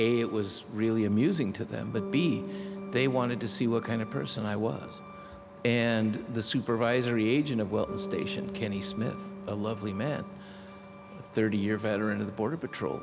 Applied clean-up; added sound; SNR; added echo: none; Bass guitar + Truck; 12 dB; none.